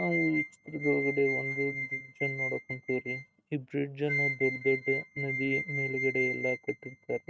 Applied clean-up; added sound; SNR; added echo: neural mask model RNNoise.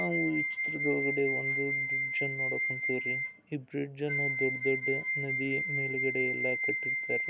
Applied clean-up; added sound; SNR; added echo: none; Wind instrument, woodwind instrument; -2 dB; none.